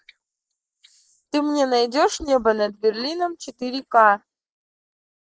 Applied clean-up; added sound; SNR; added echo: neural mask model Resemble Enhance denoiser.